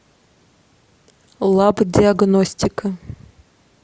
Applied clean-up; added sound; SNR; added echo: none; none; none; none.